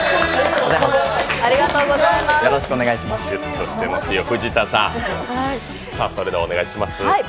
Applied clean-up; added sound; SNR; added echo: none; none; none; none.